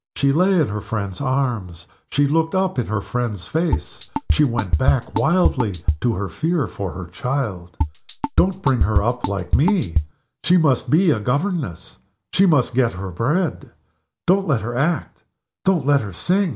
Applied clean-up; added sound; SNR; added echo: none; Drum kit; 1 dB; none.